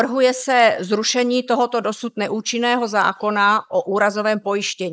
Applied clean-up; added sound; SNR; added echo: neural mask model Resemble Enhance denoiser.